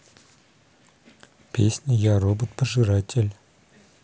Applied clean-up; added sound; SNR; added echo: none; none; none; none.